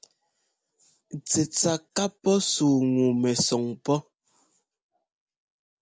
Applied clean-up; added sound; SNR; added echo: none; none; none; none.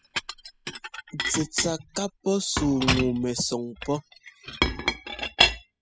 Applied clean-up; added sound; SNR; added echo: classical method spectral subtraction.